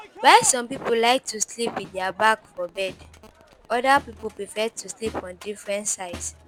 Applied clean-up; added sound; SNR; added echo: none; Crowd; 19 dB; none.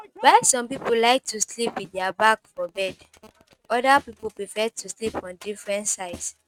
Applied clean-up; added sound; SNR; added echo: neural mask model RNNoise.